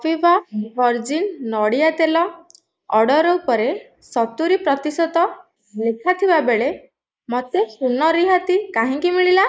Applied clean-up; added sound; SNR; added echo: neural mask model Resemble Enhance denoiser.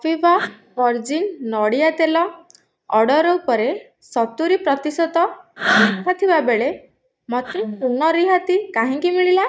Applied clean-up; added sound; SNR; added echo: neural mask model DeepFilterNet 3.